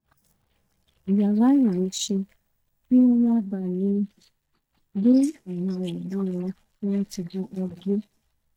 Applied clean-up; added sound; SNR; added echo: neural mask model DeepFilterNet 3.